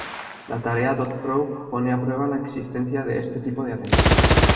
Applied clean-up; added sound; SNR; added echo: none; Gunshot, gunfire; -2 dB; reverberation time 1.7 s.